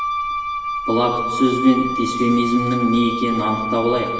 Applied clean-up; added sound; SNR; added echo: none; Wind instrument, woodwind instrument; 4 dB; reverberation time 1.2 s.